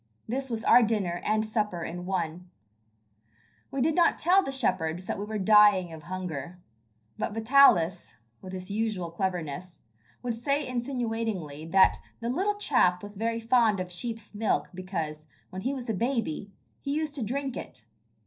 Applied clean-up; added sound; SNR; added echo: neural separator model SepFormer DNS4.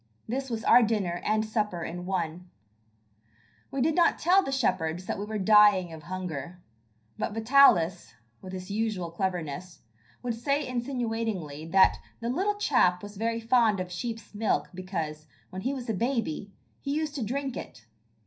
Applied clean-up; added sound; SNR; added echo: none; Bass drum; 15 dB; reverberation time 0.5 s.